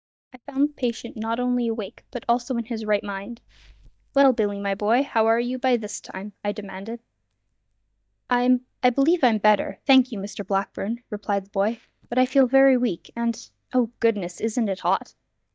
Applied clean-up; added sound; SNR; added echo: neural mask model DeepFilterNet 3.